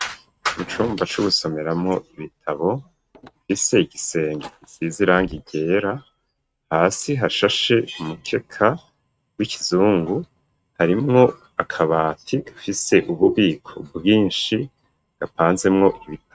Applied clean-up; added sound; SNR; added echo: neural mask model RNNoise.